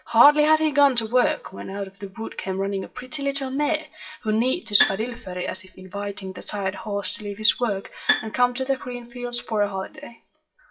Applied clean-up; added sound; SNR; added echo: classical method WPE with log-MMSE.